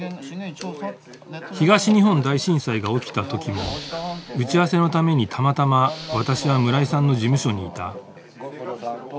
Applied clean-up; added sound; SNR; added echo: none; Hiss / Breathing; 18 dB; none.